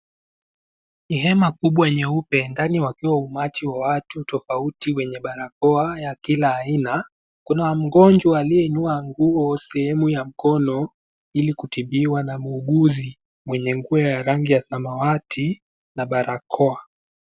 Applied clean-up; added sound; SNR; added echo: none; none; none; none.